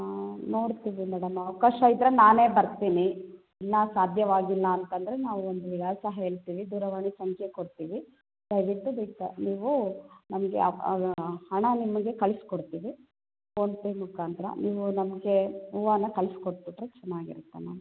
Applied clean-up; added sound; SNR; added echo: none; none; none; none.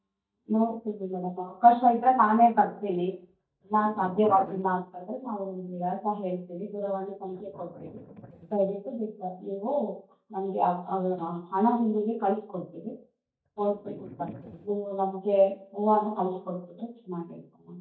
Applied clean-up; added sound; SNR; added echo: neural mask model DeepFilterNet 3.